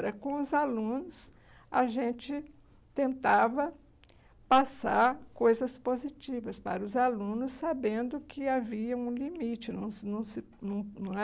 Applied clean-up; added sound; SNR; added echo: none; none; none; none.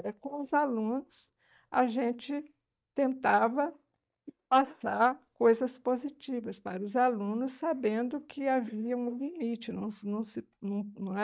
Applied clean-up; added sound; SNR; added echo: neural mask model DeepFilterNet 3.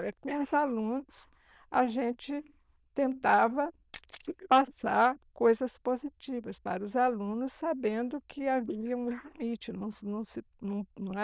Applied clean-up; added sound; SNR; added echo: neural diffusion model UNIVERSE++.